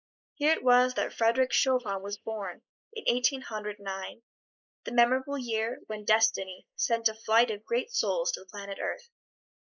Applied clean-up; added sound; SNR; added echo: neural mask model Resemble Enhance denoiser.